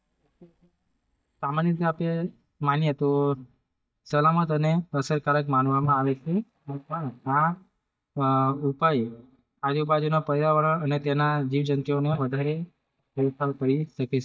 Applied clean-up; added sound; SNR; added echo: neural mask model DeepFilterNet 3.